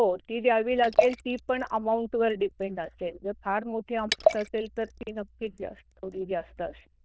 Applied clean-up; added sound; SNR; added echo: neural diffusion model UNIVERSE++.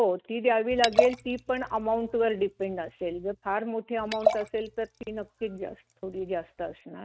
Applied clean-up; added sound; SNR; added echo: neural mask model RNNoise.